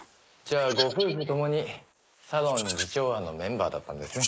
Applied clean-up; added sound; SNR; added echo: neural mask model Resemble Enhance denoiser.